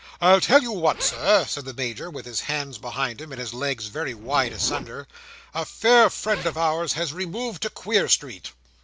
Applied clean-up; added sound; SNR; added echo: none; Zipper (clothing); 19 dB; none.